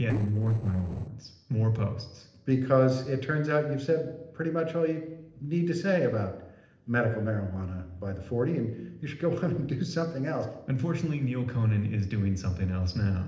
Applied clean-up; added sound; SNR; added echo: neural separator model SepFormer DNS4.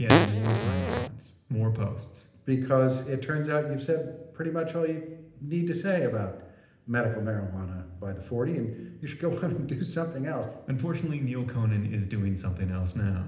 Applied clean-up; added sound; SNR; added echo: none; Fart; -4 dB; reverberation time 0.8 s.